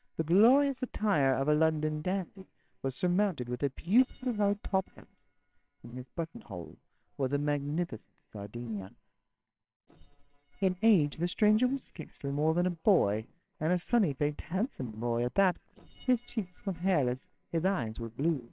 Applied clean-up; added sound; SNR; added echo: neural separator model SepFormer WHAMR!.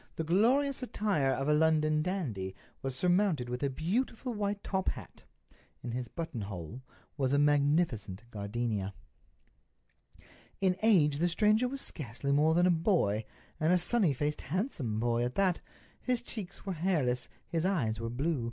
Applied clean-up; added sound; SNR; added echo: none; none; none; none.